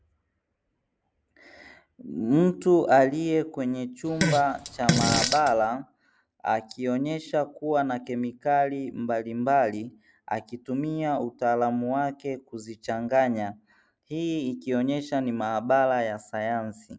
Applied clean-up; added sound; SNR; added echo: none; Fart; 0 dB; none.